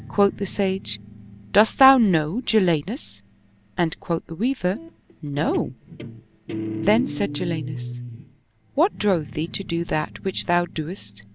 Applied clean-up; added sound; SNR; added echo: none; Guitar; 12 dB; none.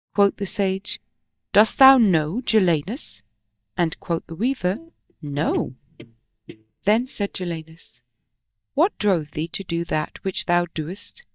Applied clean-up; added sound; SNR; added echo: neural mask model DeepFilterNet 3.